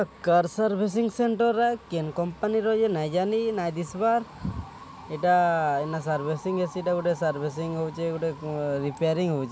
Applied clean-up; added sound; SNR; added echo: none; none; none; none.